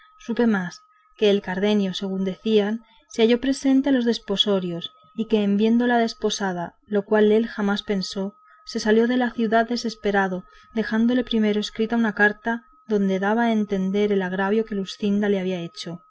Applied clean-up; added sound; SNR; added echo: none; none; none; none.